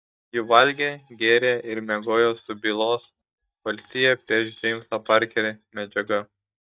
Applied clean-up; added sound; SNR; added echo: neural mask model DeepFilterNet 3.